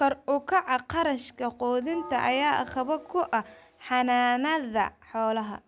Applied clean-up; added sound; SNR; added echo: none; Bell; 18 dB; none.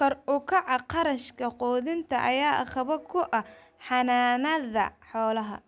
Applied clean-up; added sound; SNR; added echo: none; none; none; none.